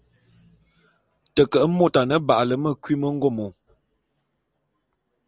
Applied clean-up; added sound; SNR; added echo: none; none; none; none.